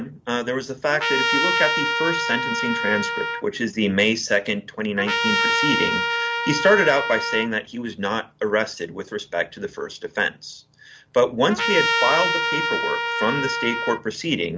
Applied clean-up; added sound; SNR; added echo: none; Trumpet; 0 dB; none.